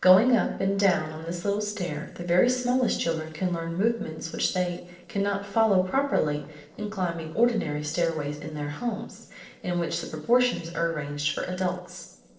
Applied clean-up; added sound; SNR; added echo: neural separator model SepFormer DNS4.